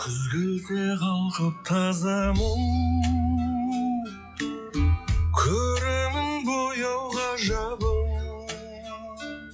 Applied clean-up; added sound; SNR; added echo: classical method log-MMSE.